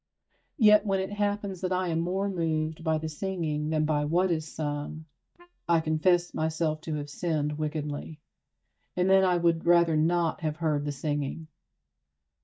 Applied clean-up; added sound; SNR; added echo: neural mask model DeepFilterNet 3.